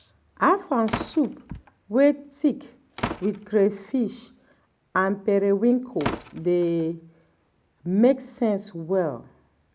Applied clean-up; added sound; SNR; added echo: none; Slam; 12 dB; none.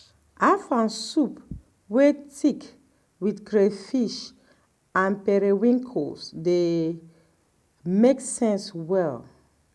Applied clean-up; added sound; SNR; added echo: none; none; none; none.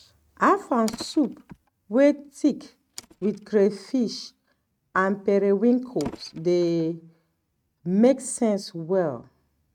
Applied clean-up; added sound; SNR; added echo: neural mask model RNNoise.